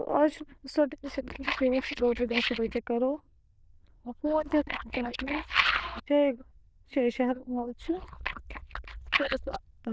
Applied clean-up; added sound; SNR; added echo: neural diffusion model UNIVERSE++.